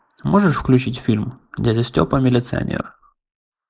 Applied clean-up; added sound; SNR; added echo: neural mask model Resemble Enhance denoiser.